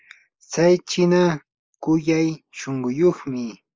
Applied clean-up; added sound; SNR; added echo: neural mask model Resemble Enhance denoiser.